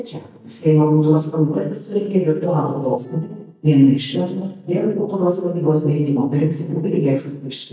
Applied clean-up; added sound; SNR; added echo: neural mask model DeepFilterNet 3.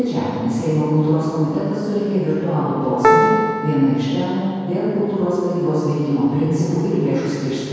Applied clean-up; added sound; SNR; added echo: none; Piano; 1 dB; reverberation time 2.2 s.